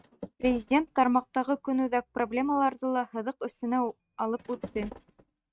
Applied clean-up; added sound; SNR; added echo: neural mask model RNNoise.